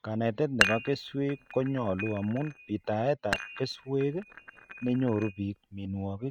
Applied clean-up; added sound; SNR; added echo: neural mask model RNNoise.